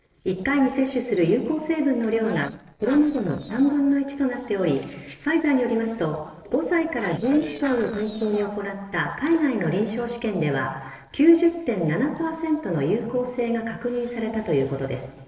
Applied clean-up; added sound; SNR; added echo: neural separator model SepFormer DNS4.